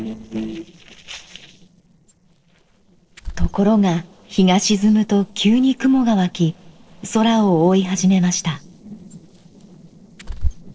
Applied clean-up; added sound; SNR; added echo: neural separator model SepFormer DNS4.